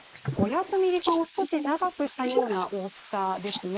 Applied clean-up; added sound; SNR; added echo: neural mask model Resemble Enhance denoiser.